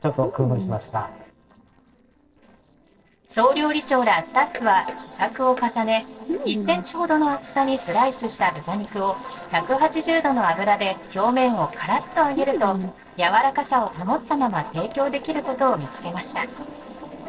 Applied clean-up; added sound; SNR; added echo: neural separator model SepFormer DNS4.